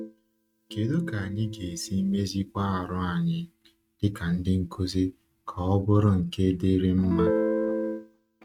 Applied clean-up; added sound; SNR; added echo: neural mask model RNNoise.